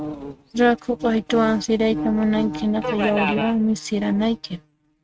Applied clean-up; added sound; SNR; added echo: neural mask model RNNoise.